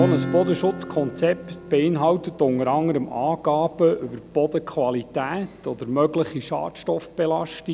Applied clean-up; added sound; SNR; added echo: none; Acoustic guitar / Strum; 11 dB; none.